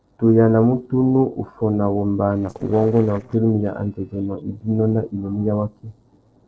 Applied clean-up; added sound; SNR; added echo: neural separator model SepFormer DNS4.